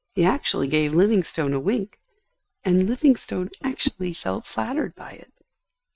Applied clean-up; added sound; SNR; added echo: neural mask model RNNoise.